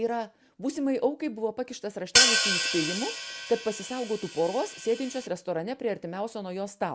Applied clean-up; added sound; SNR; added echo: none; Hi-hat; -3 dB; none.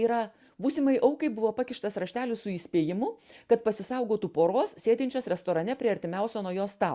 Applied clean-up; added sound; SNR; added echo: none; none; none; none.